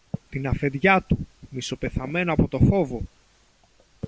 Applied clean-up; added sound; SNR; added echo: none; none; none; none.